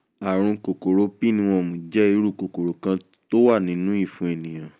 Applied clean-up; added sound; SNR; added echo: none; none; none; none.